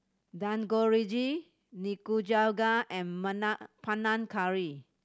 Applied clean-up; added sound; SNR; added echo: none; none; none; none.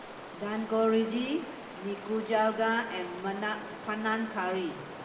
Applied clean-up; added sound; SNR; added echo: none; Stream; 12 dB; reverberation time 2.1 s.